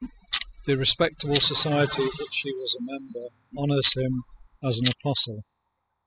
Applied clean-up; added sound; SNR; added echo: classical method spectral subtraction.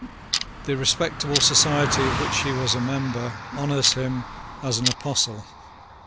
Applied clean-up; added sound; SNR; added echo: none; Car passing by + Clock; 5 dB; none.